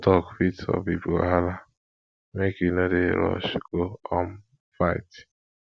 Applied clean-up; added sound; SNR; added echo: none; none; none; none.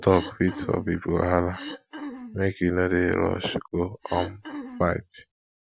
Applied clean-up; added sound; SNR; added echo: none; Cough; 13 dB; none.